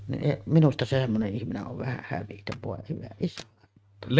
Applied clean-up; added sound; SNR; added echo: neural mask model RNNoise.